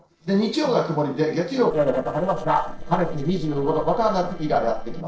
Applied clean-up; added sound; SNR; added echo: neural separator model SepFormer DNS4.